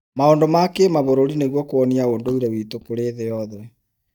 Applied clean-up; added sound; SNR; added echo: neural mask model DeepFilterNet 3.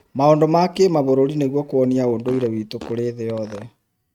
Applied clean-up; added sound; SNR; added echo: neural mask model RNNoise.